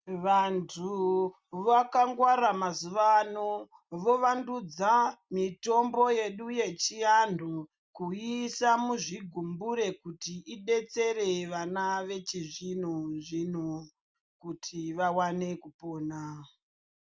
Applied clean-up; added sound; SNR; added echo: none; none; none; none.